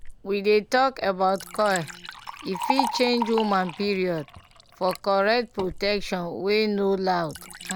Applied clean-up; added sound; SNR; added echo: none; Liquid; 11 dB; none.